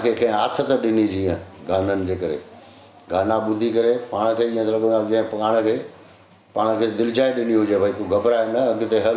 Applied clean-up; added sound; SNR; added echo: none; none; none; none.